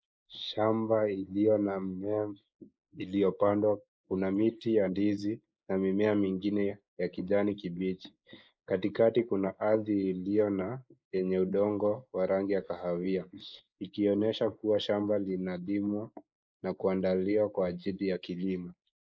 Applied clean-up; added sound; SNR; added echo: neural mask model Resemble Enhance denoiser.